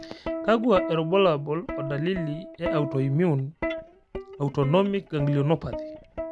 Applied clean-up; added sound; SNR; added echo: none; Plucked string instrument; 9 dB; none.